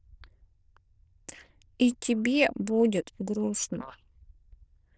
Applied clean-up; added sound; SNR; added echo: neural diffusion model UNIVERSE++.